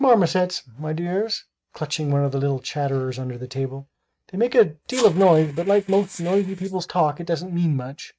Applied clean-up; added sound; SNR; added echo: neural mask model RNNoise.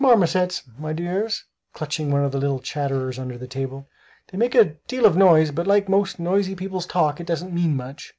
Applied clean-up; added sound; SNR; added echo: none; none; none; none.